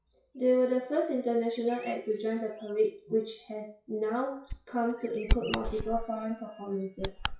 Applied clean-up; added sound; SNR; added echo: classical method WPE with log-MMSE.